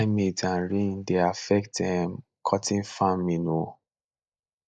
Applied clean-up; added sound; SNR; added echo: neural mask model DeepFilterNet 3.